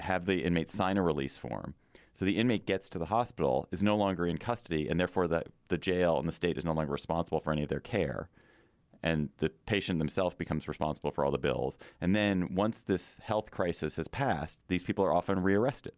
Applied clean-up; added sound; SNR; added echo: none; none; none; none.